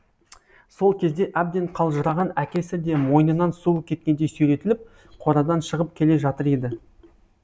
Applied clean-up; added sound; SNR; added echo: none; none; none; none.